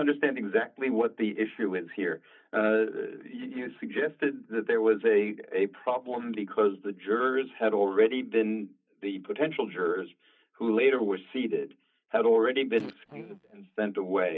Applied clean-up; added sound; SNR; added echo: neural mask model DeepFilterNet 3.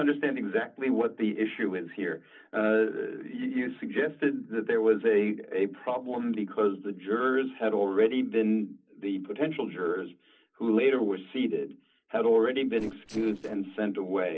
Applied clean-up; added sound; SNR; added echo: neural separator model SepFormer DNS4.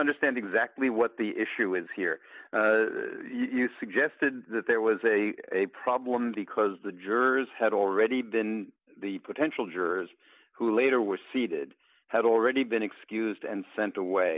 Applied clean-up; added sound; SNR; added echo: none; none; none; none.